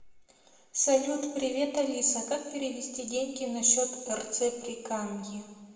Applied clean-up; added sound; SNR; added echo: none; none; none; reverberation time 1.2 s.